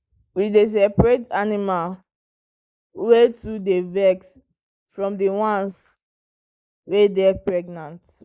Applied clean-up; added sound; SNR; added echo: neural mask model Resemble Enhance denoiser.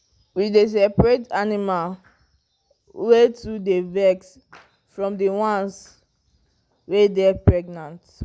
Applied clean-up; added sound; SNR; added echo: none; none; none; none.